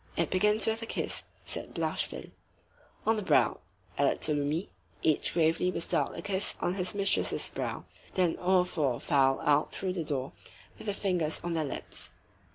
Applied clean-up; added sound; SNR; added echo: none; none; none; none.